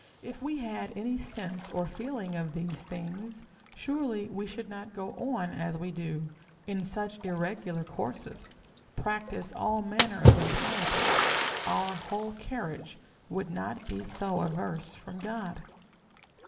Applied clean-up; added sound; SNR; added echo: none; Splash, splatter; -2 dB; reverberation time 1.0 s.